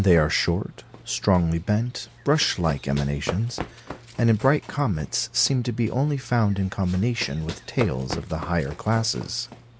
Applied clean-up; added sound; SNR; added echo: none; Run; 15 dB; none.